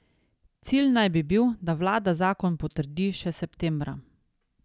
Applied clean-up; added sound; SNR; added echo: none; none; none; none.